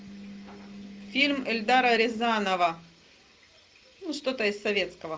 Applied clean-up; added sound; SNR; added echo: none; none; none; none.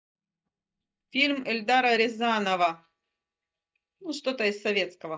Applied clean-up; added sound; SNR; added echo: neural mask model DeepFilterNet 3.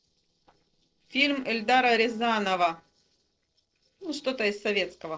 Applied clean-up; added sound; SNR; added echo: neural separator model SepFormer DNS4.